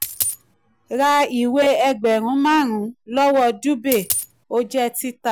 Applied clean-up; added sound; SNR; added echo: none; Coin (dropping); 4 dB; none.